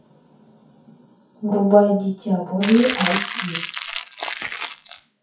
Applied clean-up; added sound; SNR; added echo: classical method WPE with log-MMSE.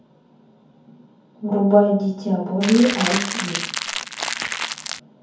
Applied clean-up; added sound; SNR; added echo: none; Crackle; 4 dB; reverberation time 0.6 s.